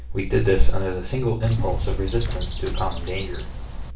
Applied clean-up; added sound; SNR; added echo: none; Bird; 7 dB; reverberation time 0.3 s.